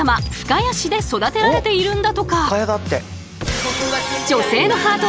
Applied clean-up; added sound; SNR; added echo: none; none; none; none.